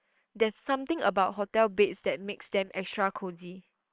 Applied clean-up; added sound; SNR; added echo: neural separator model SepFormer WHAM!.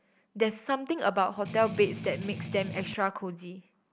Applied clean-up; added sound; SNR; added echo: none; Strum; 8 dB; none.